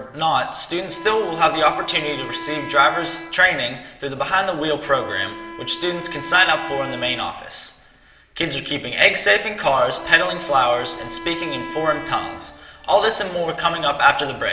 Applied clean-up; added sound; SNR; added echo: none; Wind instrument, woodwind instrument; 14 dB; reverberation time 1.6 s.